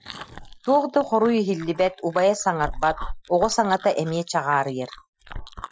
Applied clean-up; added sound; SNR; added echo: classical method Wiener filter.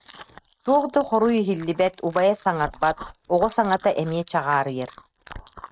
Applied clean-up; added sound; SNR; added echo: neural mask model RNNoise.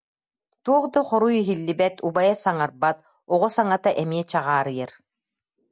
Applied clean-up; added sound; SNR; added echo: none; none; none; none.